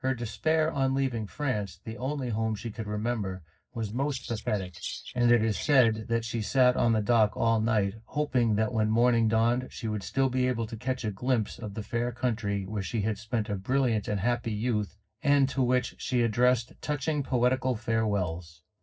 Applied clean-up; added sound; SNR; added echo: neural separator model SepFormer DNS4.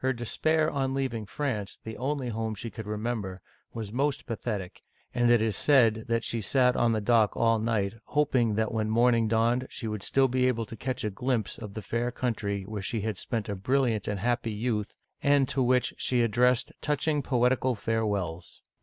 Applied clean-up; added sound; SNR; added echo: none; none; none; none.